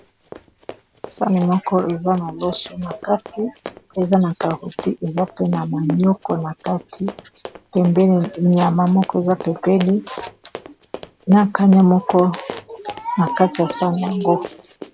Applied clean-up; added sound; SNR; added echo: none; Run; 17 dB; none.